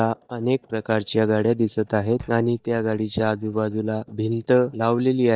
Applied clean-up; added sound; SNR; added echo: neural mask model DeepFilterNet 3.